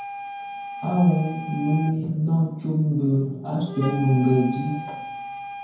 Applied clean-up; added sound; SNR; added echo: none; Wind instrument, woodwind instrument; 12 dB; reverberation time 0.9 s.